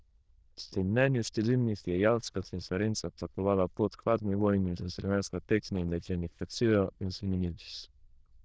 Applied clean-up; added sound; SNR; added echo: neural diffusion model UNIVERSE++.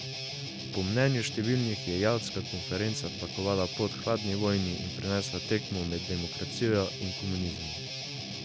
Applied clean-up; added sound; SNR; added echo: none; Guitar; 6 dB; none.